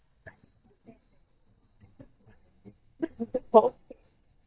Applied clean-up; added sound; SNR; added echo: neural mask model DeepFilterNet 3.